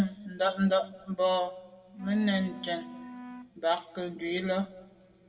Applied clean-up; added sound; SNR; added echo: none; Wind instrument, woodwind instrument; 16 dB; reverberation time 0.9 s.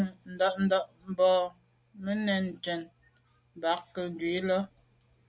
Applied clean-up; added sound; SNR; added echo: none; none; none; none.